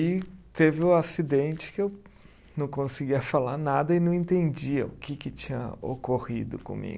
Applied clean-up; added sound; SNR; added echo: none; none; none; none.